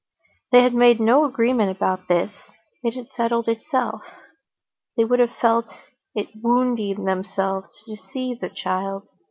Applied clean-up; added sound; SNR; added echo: none; none; none; none.